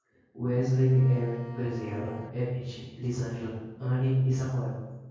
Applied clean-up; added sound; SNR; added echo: none; Bowed string instrument; 15 dB; reverberation time 1.3 s.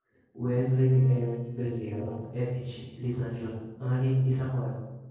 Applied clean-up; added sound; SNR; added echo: neural separator model SepFormer DNS4.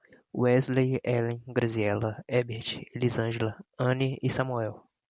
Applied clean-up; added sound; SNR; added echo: none; none; none; none.